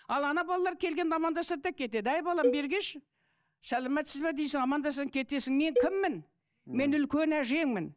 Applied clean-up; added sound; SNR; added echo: neural mask model DeepFilterNet 3.